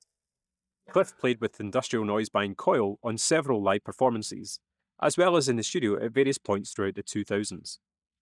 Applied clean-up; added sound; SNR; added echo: neural mask model DeepFilterNet 3.